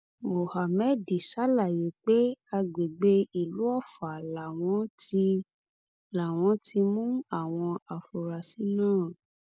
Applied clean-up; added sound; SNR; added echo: none; none; none; none.